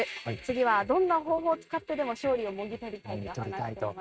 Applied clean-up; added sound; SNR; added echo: neural mask model RNNoise.